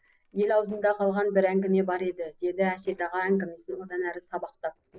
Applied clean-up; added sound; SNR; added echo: neural separator model SepFormer DNS4.